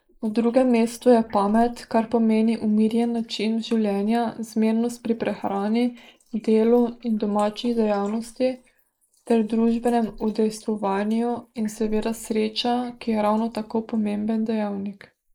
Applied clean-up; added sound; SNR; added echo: neural mask model Resemble Enhance denoiser.